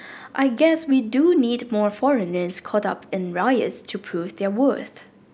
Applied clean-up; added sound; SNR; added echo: none; none; none; none.